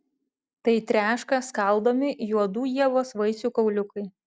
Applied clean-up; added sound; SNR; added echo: none; none; none; none.